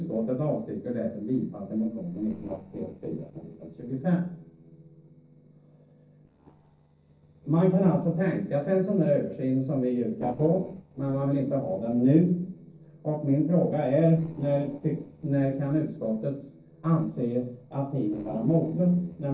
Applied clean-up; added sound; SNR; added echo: neural separator model SepFormer DNS4.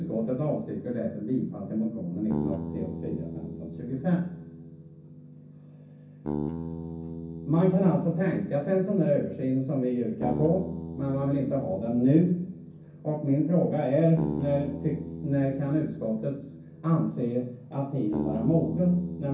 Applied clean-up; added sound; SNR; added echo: none; Bass guitar; 10 dB; reverberation time 0.6 s.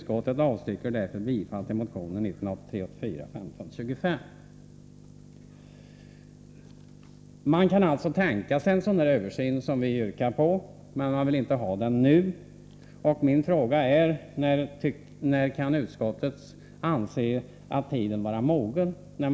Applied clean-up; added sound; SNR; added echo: none; none; none; none.